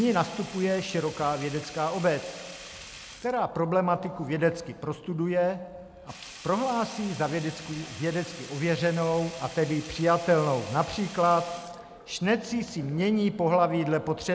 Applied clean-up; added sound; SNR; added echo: none; Sink (filling or washing); 18 dB; none.